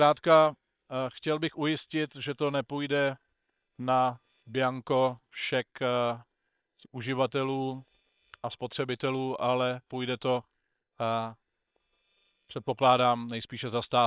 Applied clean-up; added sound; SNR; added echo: neural separator model SepFormer WHAM!.